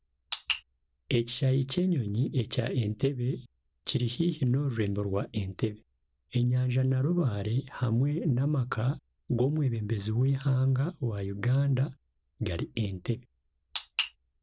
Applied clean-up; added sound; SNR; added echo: none; none; none; none.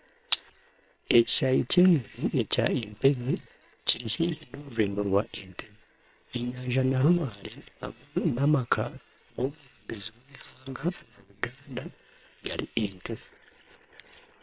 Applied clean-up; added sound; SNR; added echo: neural separator model SepFormer WHAM!.